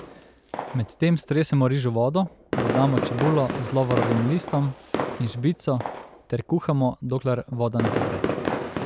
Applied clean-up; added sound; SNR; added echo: none; Fireworks; 6 dB; none.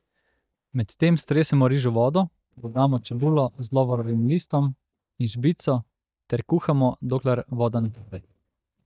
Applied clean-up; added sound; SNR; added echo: neural mask model DeepFilterNet 3.